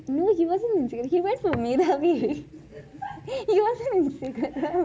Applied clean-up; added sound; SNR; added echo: none; none; none; none.